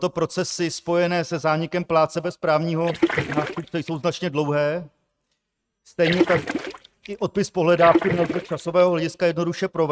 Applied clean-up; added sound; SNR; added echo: neural mask model RNNoise.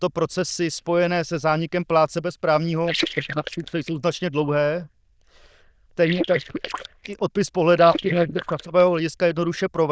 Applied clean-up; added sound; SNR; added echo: neural diffusion model UNIVERSE++.